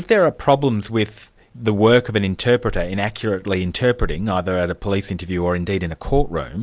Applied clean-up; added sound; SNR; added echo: none; none; none; none.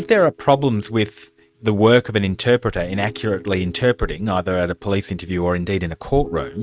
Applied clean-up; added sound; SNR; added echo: neural mask model RNNoise.